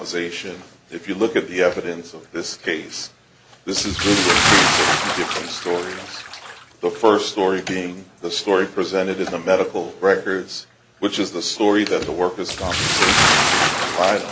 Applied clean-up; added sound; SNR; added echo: none; Bathtub (filling or washing) / Splash, splatter; 2 dB; none.